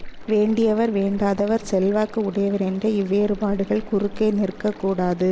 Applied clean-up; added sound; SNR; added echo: none; Stream; 16 dB; none.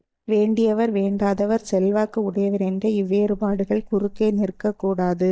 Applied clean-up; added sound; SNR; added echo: neural mask model DeepFilterNet 3.